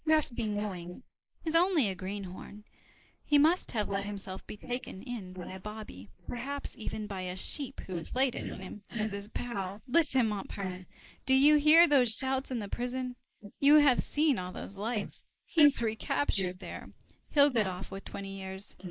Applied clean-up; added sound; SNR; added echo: neural mask model Resemble Enhance denoiser.